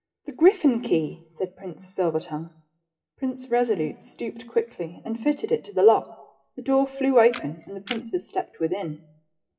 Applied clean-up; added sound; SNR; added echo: classical method WPE with log-MMSE.